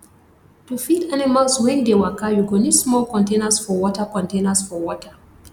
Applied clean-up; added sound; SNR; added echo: none; none; none; none.